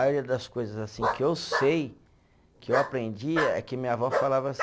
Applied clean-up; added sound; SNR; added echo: none; Bark; 5 dB; none.